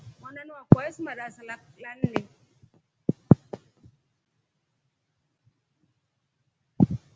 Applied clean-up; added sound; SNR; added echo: none; none; none; none.